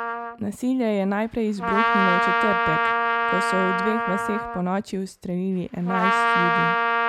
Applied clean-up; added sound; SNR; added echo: none; Trumpet; -3 dB; none.